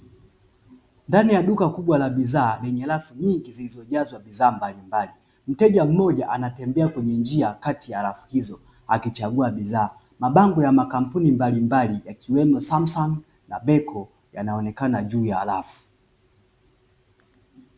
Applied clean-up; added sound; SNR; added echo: none; none; none; none.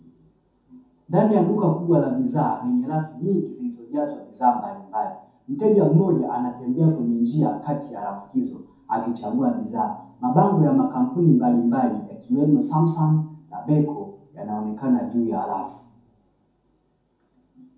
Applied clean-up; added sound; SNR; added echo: none; none; none; reverberation time 0.6 s.